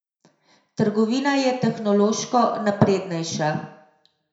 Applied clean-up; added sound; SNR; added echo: none; none; none; reverberation time 0.6 s.